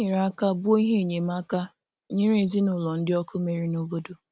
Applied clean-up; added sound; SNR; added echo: none; none; none; none.